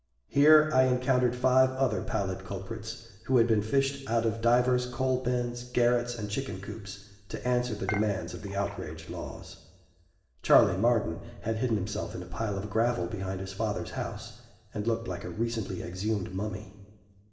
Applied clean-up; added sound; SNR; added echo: none; Dishes, pots, and pans / Chink, clink; 13 dB; reverberation time 1.1 s.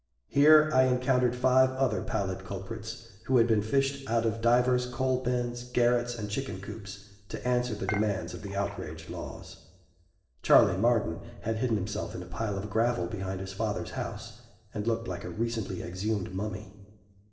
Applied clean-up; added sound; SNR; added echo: neural separator model SepFormer DNS4.